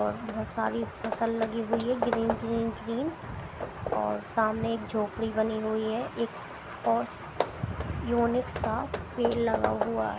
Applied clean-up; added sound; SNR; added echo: none; Hammer / Wood; 8 dB; none.